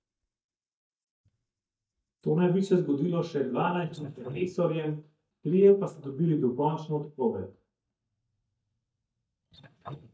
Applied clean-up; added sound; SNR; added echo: neural mask model DeepFilterNet 3.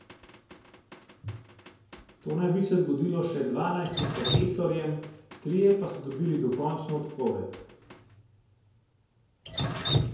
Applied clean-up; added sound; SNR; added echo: none; Drip; 6 dB; reverberation time 0.9 s.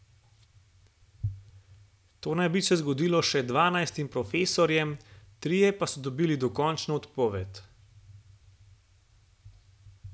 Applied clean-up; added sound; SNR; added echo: none; none; none; none.